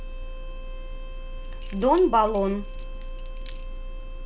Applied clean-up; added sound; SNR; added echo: none; Keys jangling + Bowed string instrument; 20 dB; none.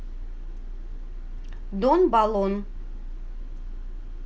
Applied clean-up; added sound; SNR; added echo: none; none; none; none.